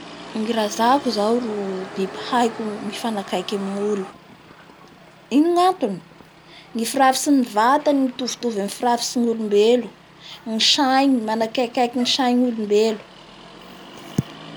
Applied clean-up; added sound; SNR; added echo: none; Motor vehicle (road); 18 dB; none.